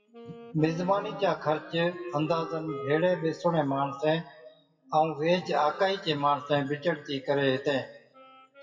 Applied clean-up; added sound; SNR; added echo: classical method WPE with log-MMSE.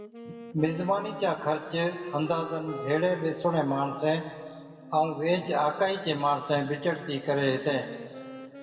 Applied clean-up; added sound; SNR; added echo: none; Wind instrument, woodwind instrument; 15 dB; reverberation time 2.0 s.